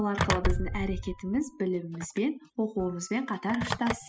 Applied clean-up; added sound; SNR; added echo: classical method spectral subtraction.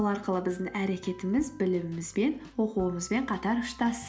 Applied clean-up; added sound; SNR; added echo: none; none; none; none.